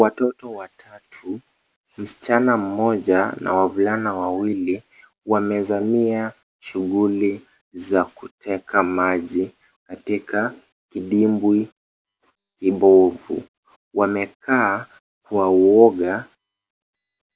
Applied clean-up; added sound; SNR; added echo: none; none; none; none.